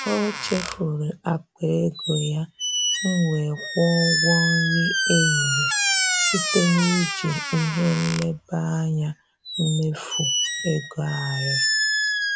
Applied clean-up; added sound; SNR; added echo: none; Squeak; 1 dB; none.